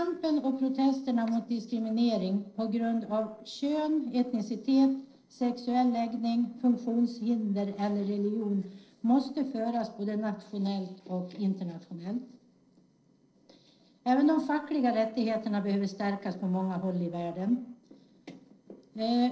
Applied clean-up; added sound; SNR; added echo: neural separator model SepFormer DNS4.